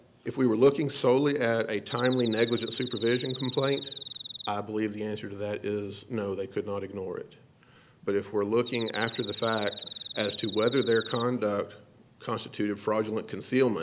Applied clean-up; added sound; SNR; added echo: none; Cricket; 7 dB; none.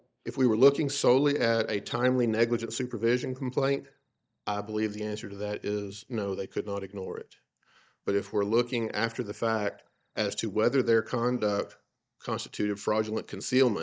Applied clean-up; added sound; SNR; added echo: neural mask model DeepFilterNet 3.